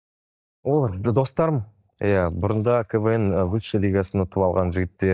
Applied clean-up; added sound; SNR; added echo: neural mask model DeepFilterNet 3.